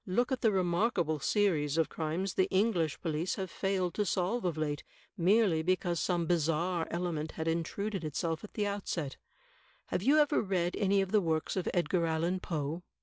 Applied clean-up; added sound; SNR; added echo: none; none; none; none.